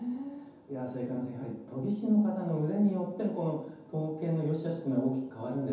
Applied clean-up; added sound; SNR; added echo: none; none; none; reverberation time 0.9 s.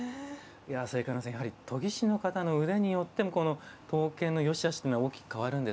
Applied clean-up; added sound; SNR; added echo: none; none; none; none.